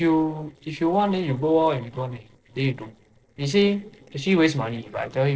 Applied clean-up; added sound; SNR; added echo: neural separator model SepFormer DNS4.